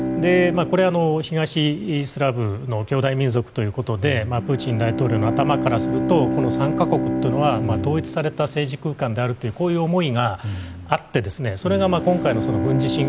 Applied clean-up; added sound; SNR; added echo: none; Bowed string instrument; 6 dB; none.